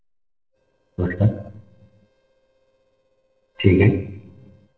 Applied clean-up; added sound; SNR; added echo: neural separator model SepFormer DNS4.